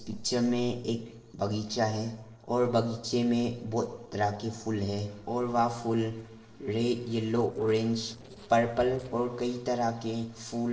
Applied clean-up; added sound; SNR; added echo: neural separator model SepFormer DNS4.